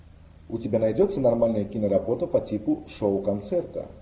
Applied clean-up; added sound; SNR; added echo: none; none; none; none.